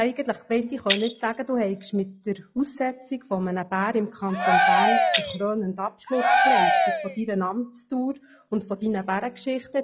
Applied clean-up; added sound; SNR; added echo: classical method log-MMSE.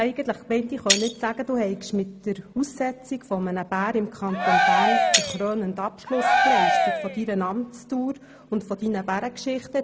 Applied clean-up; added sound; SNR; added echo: none; Shatter + Cheering; -3 dB; none.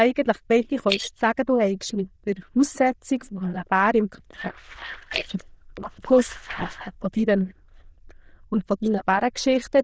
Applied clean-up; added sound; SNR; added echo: neural diffusion model UNIVERSE++.